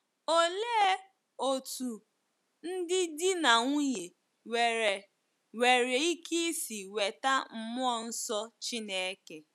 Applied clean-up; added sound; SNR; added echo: none; none; none; none.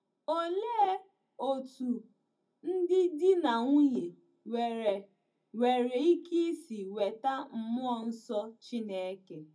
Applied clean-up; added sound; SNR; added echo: none; none; none; reverberation time 0.4 s.